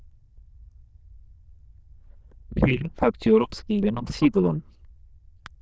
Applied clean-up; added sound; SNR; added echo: neural diffusion model UNIVERSE++.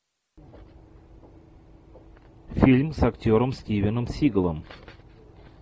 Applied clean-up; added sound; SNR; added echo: none; none; none; none.